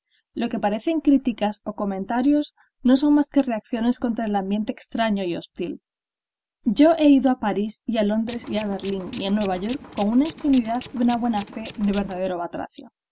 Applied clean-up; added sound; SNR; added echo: none; Tools; 14 dB; none.